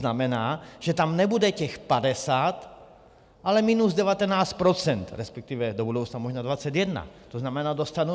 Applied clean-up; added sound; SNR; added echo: none; none; none; none.